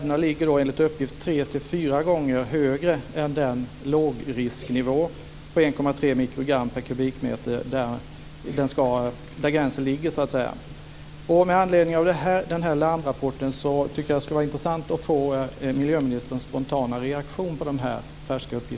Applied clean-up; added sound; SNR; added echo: none; none; none; none.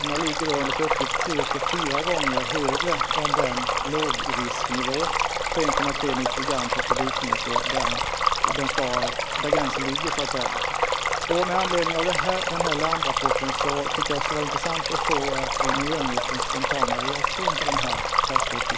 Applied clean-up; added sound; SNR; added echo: none; Stream; -5 dB; none.